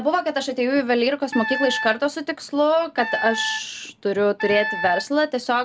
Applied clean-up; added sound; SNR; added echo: none; Wind instrument, woodwind instrument; 7 dB; none.